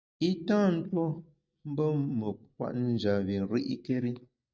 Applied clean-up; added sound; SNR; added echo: neural mask model DeepFilterNet 3.